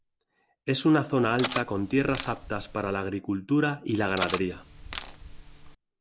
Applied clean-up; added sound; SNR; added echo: none; Cutlery, silverware; 7 dB; none.